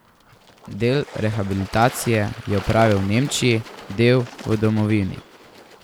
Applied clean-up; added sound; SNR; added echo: none; Water / Bird; 17 dB; none.